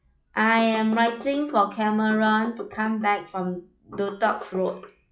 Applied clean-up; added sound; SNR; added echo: classical method log-MMSE.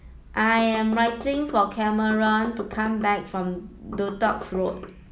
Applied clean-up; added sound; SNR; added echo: none; Knock; 15 dB; none.